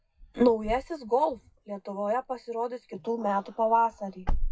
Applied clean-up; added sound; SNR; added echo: classical method WPE with log-MMSE.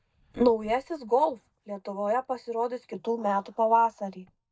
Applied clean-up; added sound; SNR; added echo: neural mask model DeepFilterNet 3.